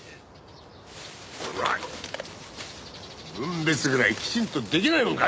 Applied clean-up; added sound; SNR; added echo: none; none; none; none.